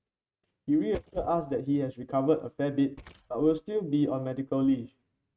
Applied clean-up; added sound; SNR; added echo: neural mask model RNNoise.